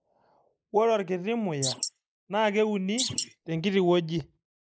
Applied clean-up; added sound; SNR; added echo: neural mask model Resemble Enhance denoiser.